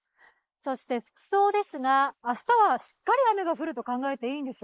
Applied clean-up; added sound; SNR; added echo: neural mask model Resemble Enhance denoiser.